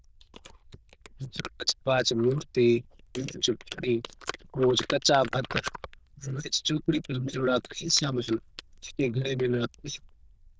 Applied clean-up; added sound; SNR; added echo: neural diffusion model UNIVERSE++.